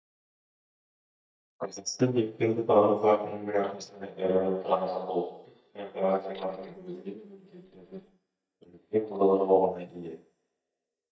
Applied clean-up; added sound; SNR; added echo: neural mask model DeepFilterNet 3.